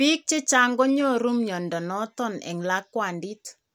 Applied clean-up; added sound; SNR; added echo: none; none; none; none.